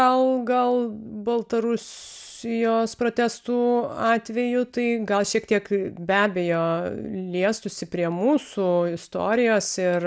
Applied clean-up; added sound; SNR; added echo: none; none; none; none.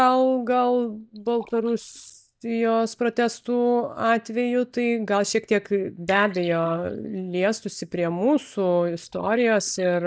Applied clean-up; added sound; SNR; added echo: neural mask model DeepFilterNet 3.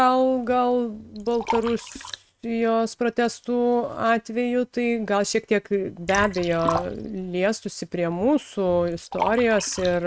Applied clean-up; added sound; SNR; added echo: neural mask model RNNoise.